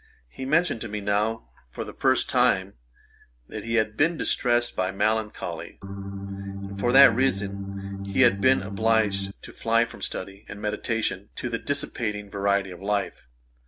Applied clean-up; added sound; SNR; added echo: none; Organ; 4 dB; none.